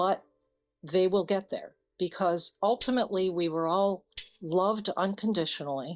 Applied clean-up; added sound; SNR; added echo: neural mask model DeepFilterNet 3.